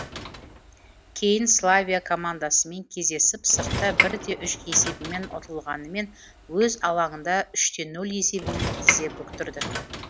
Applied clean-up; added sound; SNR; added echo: none; Sliding door / Train; 6 dB; none.